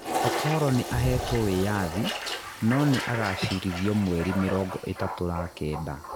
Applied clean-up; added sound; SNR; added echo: none; Toilet flush; 6 dB; none.